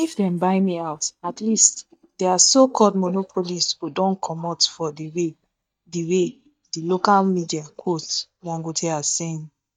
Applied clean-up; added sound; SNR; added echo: neural mask model DeepFilterNet 3.